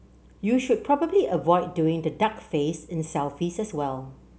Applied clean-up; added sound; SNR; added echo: none; none; none; none.